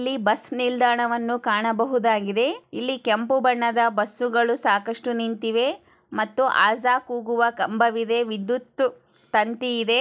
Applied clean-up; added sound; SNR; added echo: none; none; none; none.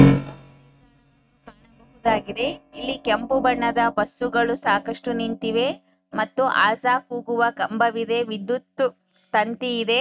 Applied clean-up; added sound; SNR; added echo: neural mask model RNNoise.